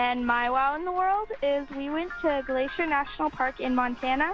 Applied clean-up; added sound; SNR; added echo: none; Church bell; 18 dB; none.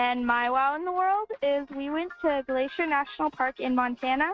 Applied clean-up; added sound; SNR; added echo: neural mask model RNNoise.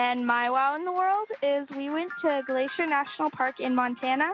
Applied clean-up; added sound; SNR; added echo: none; none; none; none.